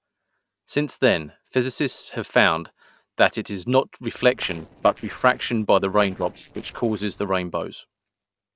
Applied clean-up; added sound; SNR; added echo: neural separator model SepFormer DNS4.